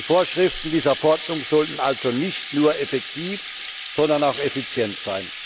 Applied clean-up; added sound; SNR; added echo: none; Rattle (instrument); 7 dB; none.